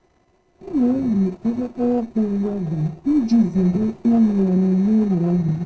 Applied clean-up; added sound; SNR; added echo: neural separator model SepFormer DNS4.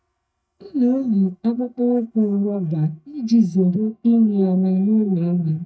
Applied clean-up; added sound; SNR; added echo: neural mask model DeepFilterNet 3.